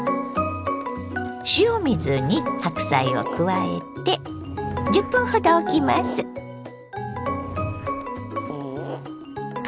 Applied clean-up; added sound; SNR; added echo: none; Fart / Drawer open or close; 12 dB; none.